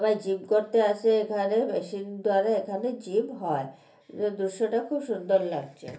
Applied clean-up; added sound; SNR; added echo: none; none; none; reverberation time 0.3 s.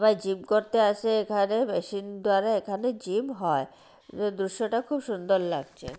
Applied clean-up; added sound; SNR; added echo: none; none; none; none.